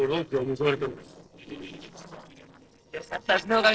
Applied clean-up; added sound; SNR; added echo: neural separator model SepFormer DNS4.